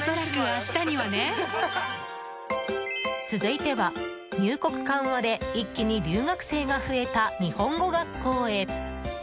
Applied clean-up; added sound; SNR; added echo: none; none; none; none.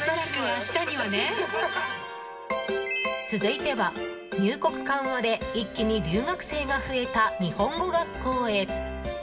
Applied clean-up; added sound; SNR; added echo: none; none; none; reverberation time 1.9 s.